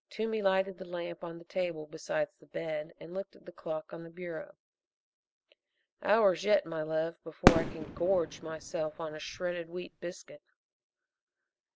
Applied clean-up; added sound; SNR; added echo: none; Fireworks; -2 dB; none.